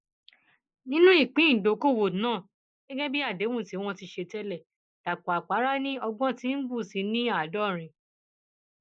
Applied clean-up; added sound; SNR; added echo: neural mask model Resemble Enhance denoiser.